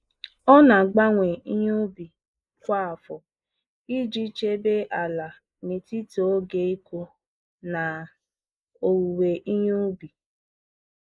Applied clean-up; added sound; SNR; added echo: neural mask model Resemble Enhance denoiser.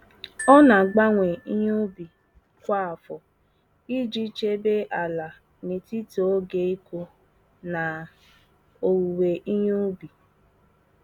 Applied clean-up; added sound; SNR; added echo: none; Glockenspiel; 16 dB; none.